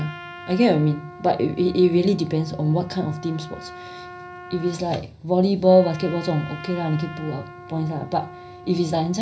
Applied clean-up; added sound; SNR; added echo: none; Trumpet; 17 dB; reverberation time 0.5 s.